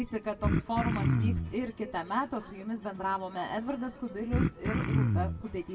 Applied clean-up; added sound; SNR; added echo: none; Cough; -5 dB; reverberation time 1.6 s.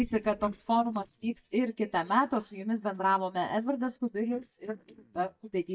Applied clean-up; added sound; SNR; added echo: neural mask model DeepFilterNet 3.